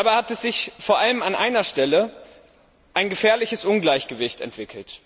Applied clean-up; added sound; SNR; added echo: none; none; none; none.